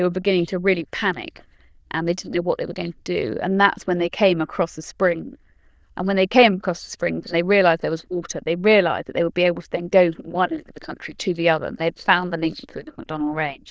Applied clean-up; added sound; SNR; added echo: neural diffusion model UNIVERSE++.